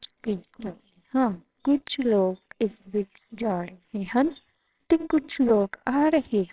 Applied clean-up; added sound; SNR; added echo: neural separator model SepFormer WHAMR!.